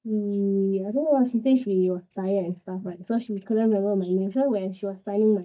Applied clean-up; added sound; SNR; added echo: neural mask model DeepFilterNet 3.